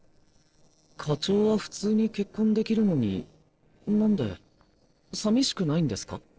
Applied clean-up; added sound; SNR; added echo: neural separator model SepFormer DNS4.